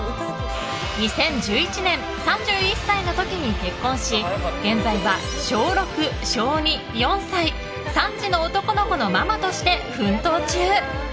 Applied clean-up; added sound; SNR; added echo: none; none; none; none.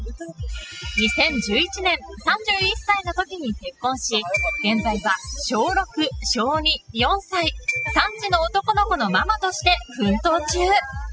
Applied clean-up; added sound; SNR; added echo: classical method spectral subtraction.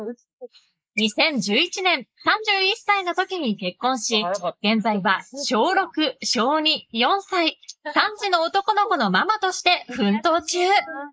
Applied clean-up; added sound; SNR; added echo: neural mask model Resemble Enhance denoiser.